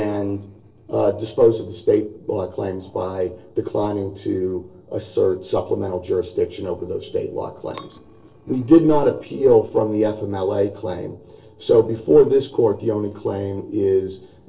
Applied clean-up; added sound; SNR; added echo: neural separator model SepFormer DNS4.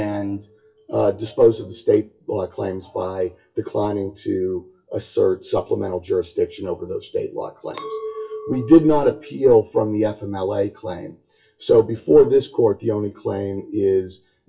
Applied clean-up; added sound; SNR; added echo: classical method WPE with log-MMSE.